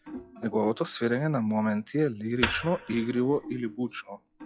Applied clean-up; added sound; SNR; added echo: classical method log-MMSE.